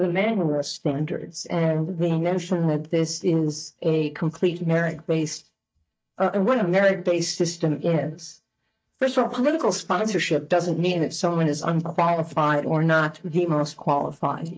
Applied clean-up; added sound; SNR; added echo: neural mask model DeepFilterNet 3.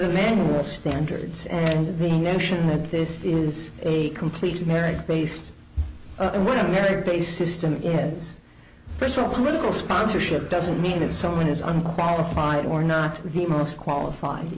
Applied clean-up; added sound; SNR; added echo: none; none; none; none.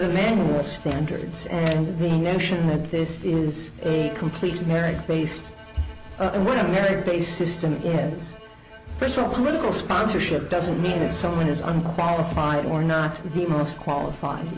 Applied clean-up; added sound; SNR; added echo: none; Bowed string instrument; 19 dB; none.